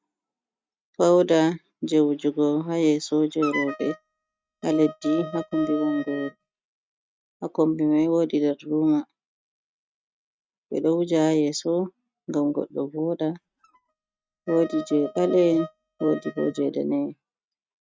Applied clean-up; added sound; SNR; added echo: neural mask model RNNoise.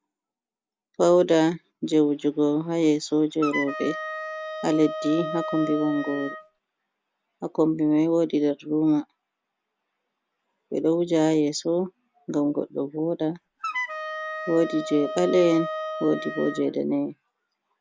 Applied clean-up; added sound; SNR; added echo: none; Wind instrument, woodwind instrument; 7 dB; none.